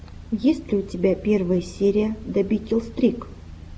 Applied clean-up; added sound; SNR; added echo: none; none; none; none.